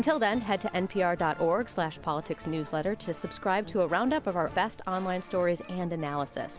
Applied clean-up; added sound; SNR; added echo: none; none; none; none.